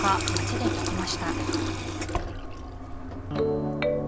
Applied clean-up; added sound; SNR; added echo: none; Water tap, faucet; -1 dB; none.